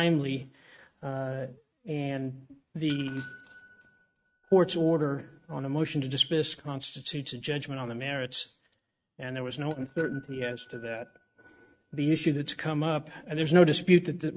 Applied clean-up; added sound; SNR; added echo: neural mask model RNNoise.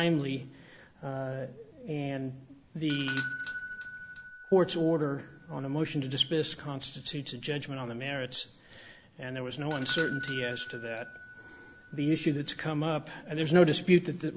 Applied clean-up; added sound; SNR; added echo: none; Bell / Doorbell; 2 dB; none.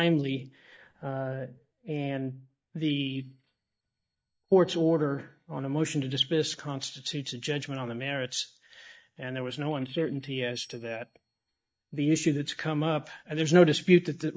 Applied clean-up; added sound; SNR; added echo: neural mask model DeepFilterNet 3.